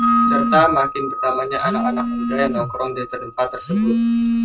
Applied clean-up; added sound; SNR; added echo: neural mask model RNNoise.